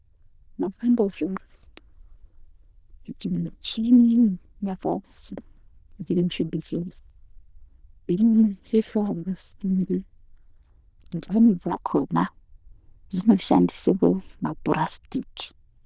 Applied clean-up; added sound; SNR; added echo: neural diffusion model UNIVERSE++.